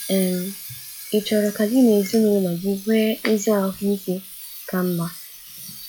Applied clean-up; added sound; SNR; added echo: classical method log-MMSE.